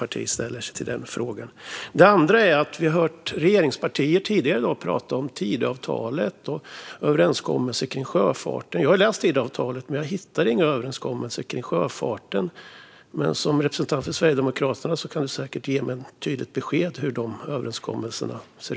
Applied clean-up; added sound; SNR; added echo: none; none; none; none.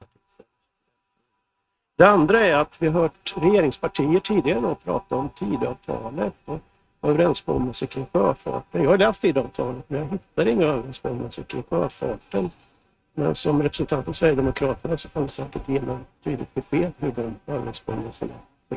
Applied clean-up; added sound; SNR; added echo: neural mask model RNNoise.